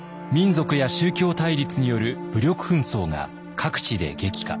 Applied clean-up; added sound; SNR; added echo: none; none; none; none.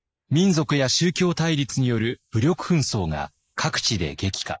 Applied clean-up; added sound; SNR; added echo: neural mask model Resemble Enhance denoiser.